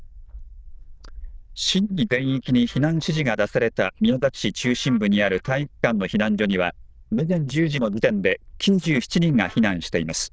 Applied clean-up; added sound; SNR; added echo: neural diffusion model UNIVERSE++.